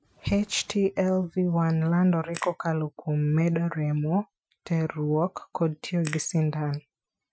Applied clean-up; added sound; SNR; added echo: classical method Wiener filter.